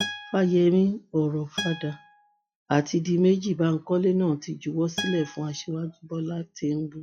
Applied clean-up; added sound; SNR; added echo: classical method log-MMSE.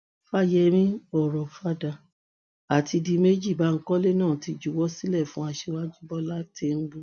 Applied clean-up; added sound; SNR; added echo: none; none; none; none.